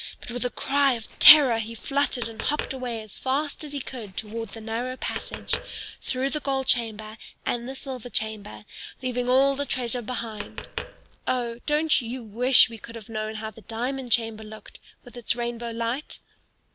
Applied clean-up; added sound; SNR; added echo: none; Tap; 13 dB; none.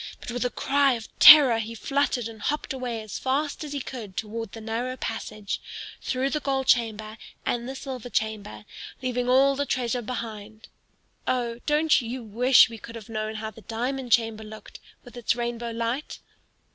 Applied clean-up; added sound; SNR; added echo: none; none; none; none.